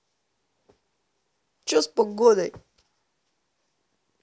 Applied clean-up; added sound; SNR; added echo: none; none; none; none.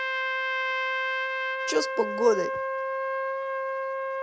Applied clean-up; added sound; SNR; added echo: none; Trumpet; -3 dB; none.